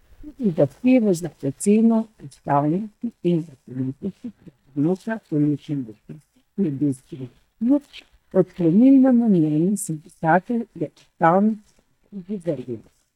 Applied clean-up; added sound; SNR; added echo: neural mask model DeepFilterNet 3.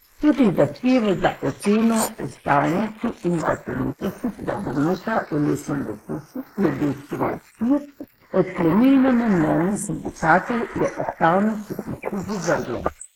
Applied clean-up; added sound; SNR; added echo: neural mask model Resemble Enhance denoiser.